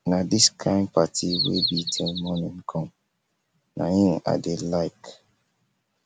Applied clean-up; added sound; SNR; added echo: none; Bird vocalization, bird call, bird song; 3 dB; none.